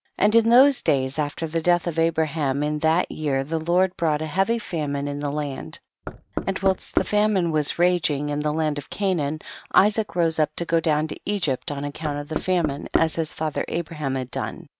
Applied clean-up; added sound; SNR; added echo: neural mask model RNNoise.